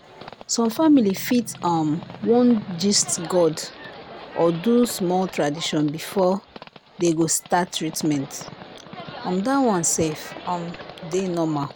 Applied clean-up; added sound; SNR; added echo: none; Engine + Livestock, farm animals, working animals; 17 dB; none.